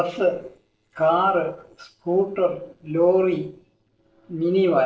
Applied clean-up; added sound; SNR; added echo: neural separator model SepFormer DNS4.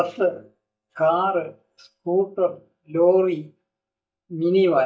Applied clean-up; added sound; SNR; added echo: neural mask model DeepFilterNet 3.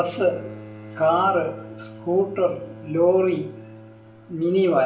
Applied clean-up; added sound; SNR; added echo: none; Bowed string instrument; 17 dB; reverberation time 0.4 s.